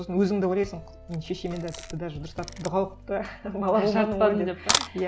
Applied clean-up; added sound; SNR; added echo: none; Camera; 9 dB; none.